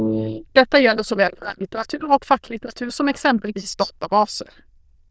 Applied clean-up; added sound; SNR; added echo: neural diffusion model UNIVERSE++.